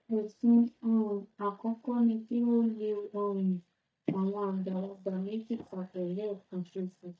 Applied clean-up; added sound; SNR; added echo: neural mask model DeepFilterNet 3.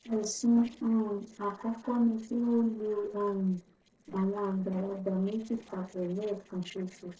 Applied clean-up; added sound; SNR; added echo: neural separator model SepFormer DNS4.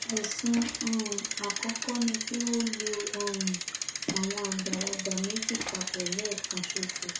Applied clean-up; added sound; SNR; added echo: none; Bicycle; 1 dB; reverberation time 0.3 s.